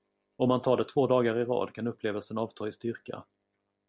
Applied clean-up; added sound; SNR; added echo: none; none; none; none.